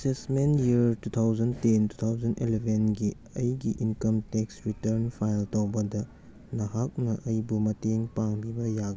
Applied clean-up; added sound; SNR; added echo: none; none; none; none.